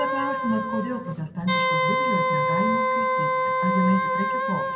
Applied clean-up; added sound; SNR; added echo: none; Wind instrument, woodwind instrument; -4 dB; reverberation time 0.7 s.